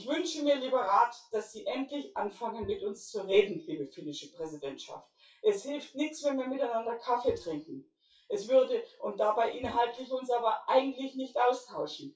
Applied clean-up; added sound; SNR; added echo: classical method WPE with log-MMSE.